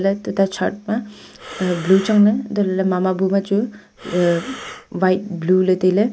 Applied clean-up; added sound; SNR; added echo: none; Breathing; 16 dB; none.